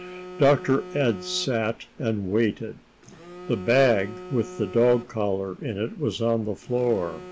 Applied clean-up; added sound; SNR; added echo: none; Telephone; 17 dB; none.